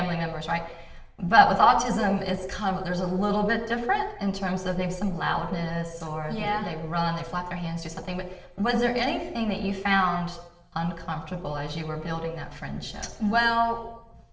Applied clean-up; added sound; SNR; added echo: none; none; none; reverberation time 0.9 s.